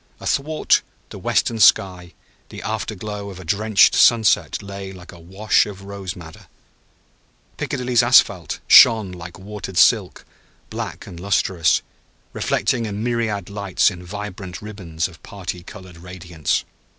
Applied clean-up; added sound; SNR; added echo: none; none; none; none.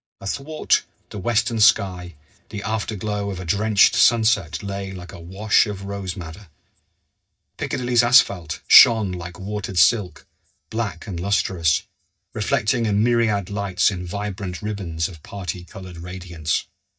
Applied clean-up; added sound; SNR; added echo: neural mask model DeepFilterNet 3.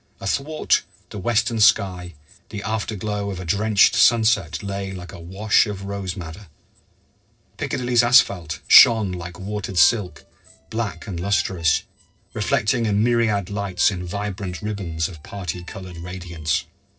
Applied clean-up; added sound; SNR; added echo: neural separator model SepFormer DNS4.